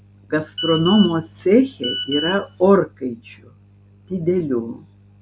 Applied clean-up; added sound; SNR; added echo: none; Telephone; 9 dB; none.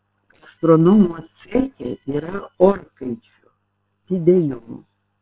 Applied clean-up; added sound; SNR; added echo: neural separator model SepFormer WHAM!.